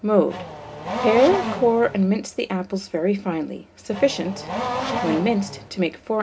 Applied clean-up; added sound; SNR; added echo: none; Race car, auto racing / Accelerating, revving, vroom; 7 dB; reverberation time 0.3 s.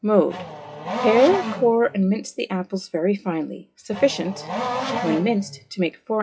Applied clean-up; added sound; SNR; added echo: classical method WPE with log-MMSE.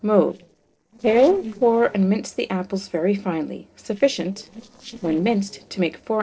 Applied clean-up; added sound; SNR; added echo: neural separator model SepFormer DNS4.